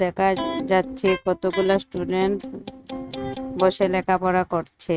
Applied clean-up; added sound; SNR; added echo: neural mask model RNNoise.